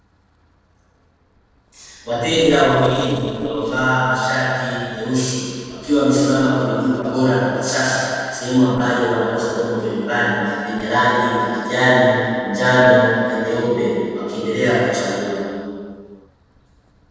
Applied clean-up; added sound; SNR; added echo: neural separator model SepFormer DNS4.